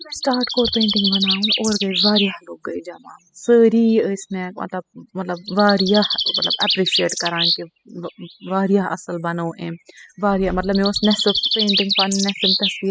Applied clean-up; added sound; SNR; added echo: classical method spectral subtraction.